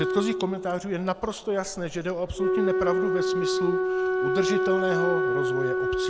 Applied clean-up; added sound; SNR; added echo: none; Wind instrument, woodwind instrument; -3 dB; none.